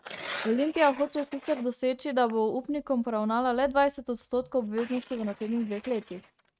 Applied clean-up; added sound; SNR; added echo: neural mask model RNNoise.